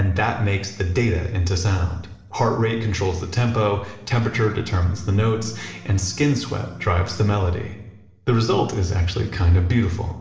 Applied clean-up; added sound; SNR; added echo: neural separator model SepFormer DNS4.